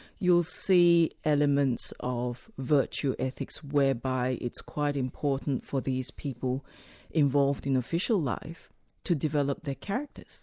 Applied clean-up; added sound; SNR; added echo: none; none; none; none.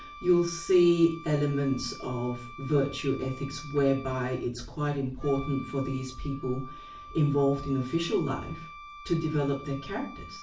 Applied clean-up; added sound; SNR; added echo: none; Wind instrument, woodwind instrument; 17 dB; reverberation time 0.3 s.